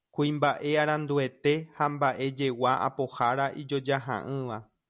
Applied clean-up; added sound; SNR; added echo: none; none; none; none.